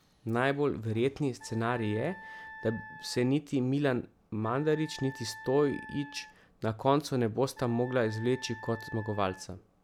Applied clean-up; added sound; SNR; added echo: none; Wind instrument, woodwind instrument; 17 dB; none.